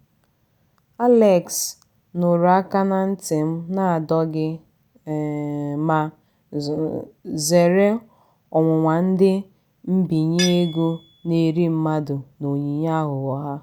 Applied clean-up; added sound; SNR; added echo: none; Tools; 15 dB; none.